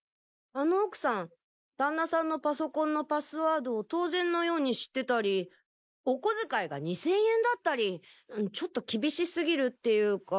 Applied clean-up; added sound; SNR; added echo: neural mask model Resemble Enhance denoiser.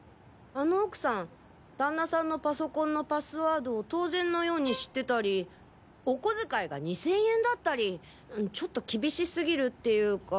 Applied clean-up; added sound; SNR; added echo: none; Bowed string instrument; 16 dB; none.